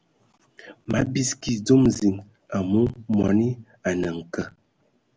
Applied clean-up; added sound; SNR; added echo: none; none; none; none.